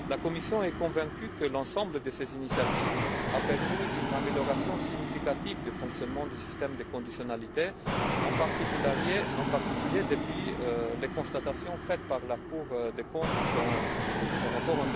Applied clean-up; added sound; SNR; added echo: none; Fixed-wing aircraft, airplane; -1 dB; none.